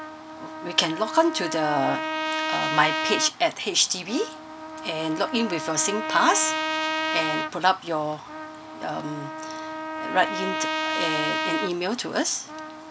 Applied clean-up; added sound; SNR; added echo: none; Trumpet; 4 dB; none.